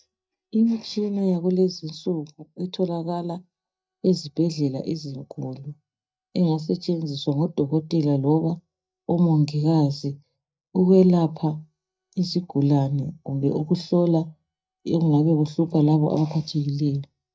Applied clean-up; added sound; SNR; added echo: neural mask model DeepFilterNet 3.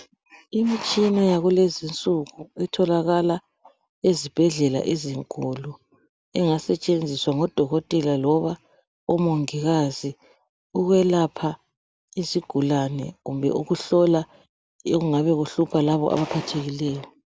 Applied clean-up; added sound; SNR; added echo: none; none; none; none.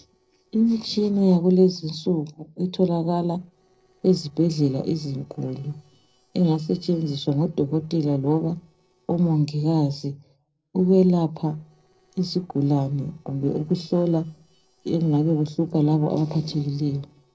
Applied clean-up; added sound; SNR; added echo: neural separator model SepFormer DNS4.